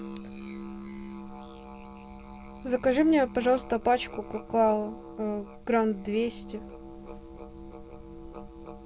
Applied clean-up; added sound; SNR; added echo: none; Musical instrument; 14 dB; none.